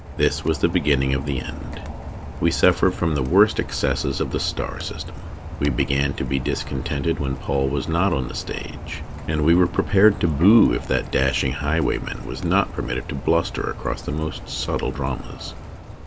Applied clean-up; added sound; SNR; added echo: none; Rain; 11 dB; none.